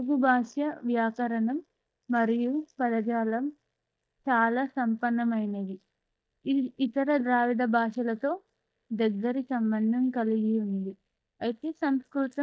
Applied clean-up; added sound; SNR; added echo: neural mask model DeepFilterNet 3.